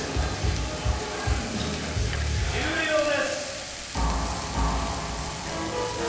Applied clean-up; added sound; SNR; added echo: none; Frying (food); 10 dB; reverberation time 1.2 s.